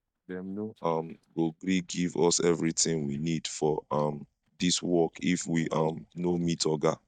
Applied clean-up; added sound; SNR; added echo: neural mask model DeepFilterNet 3.